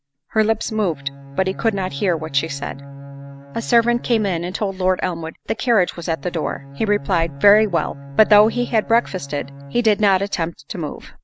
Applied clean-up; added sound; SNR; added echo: none; Bowed string instrument; 17 dB; none.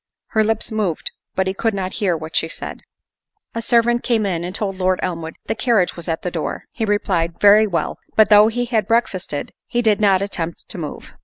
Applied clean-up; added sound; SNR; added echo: none; none; none; none.